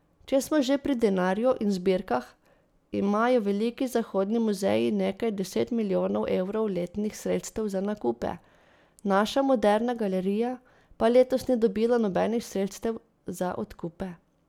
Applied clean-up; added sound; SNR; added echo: none; none; none; none.